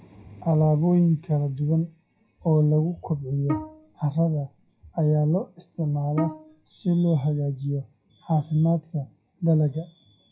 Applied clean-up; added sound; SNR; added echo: classical method WPE with log-MMSE.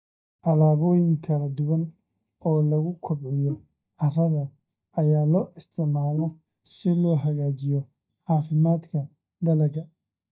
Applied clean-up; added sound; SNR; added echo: neural mask model DeepFilterNet 3.